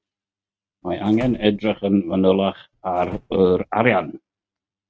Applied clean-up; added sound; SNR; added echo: neural mask model RNNoise.